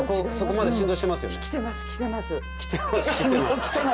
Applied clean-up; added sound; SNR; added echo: none; Trumpet; 16 dB; none.